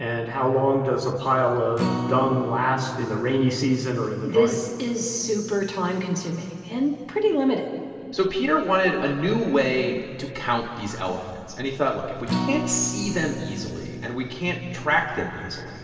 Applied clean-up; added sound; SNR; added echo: none; Acoustic guitar; 11 dB; reverberation time 2.5 s.